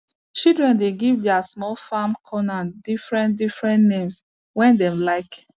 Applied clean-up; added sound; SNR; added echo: none; none; none; none.